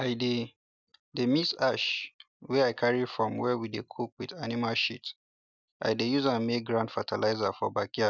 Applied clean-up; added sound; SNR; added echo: none; none; none; none.